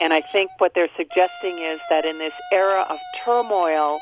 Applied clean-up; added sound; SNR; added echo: none; Wind instrument, woodwind instrument; 15 dB; none.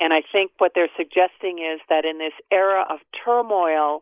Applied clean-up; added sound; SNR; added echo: neural mask model Resemble Enhance denoiser.